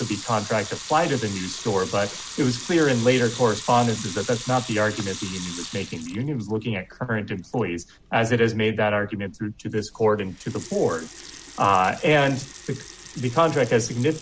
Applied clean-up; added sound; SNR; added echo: none; Sink (filling or washing) / Water tap, faucet / Liquid; 15 dB; none.